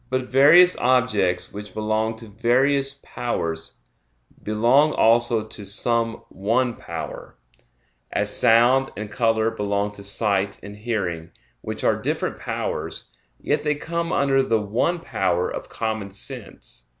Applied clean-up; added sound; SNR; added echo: none; none; none; none.